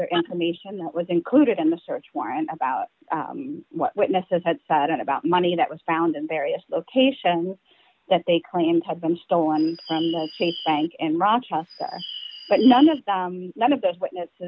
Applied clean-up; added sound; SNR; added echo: none; Bird; 15 dB; none.